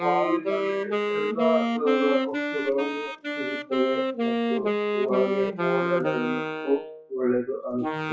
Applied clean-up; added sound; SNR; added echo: classical method WPE with log-MMSE.